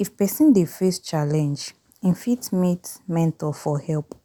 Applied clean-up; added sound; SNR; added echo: none; none; none; none.